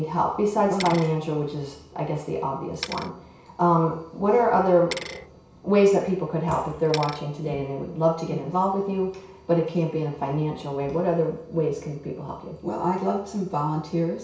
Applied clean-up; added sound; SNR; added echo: none; Bicycle; 17 dB; reverberation time 0.6 s.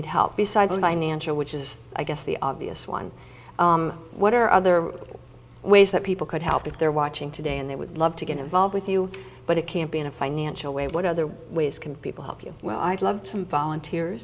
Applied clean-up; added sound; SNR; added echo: none; none; none; none.